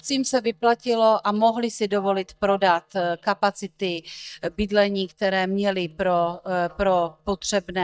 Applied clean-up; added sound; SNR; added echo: neural mask model DeepFilterNet 3.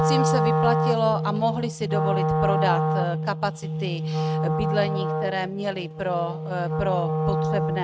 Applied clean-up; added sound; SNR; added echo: neural mask model RNNoise.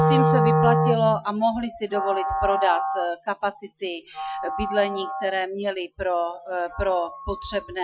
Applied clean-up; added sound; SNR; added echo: classical method Wiener filter.